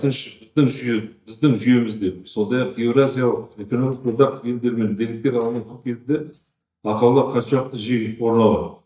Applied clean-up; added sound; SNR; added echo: neural mask model DeepFilterNet 3.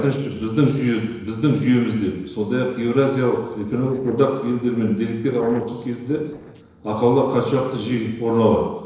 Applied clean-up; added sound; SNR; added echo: neural separator model SepFormer DNS4.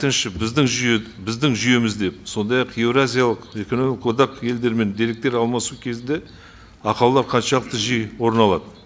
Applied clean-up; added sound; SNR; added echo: none; none; none; none.